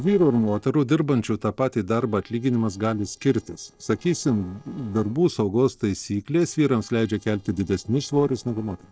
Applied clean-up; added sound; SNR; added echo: neural separator model SepFormer DNS4.